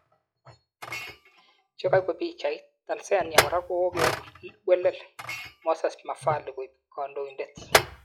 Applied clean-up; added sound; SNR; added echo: classical method log-MMSE.